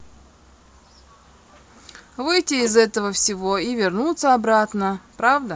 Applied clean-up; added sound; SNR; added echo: none; none; none; none.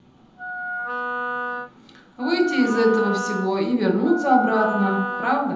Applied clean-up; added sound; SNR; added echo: none; Wind instrument, woodwind instrument; 7 dB; reverberation time 0.9 s.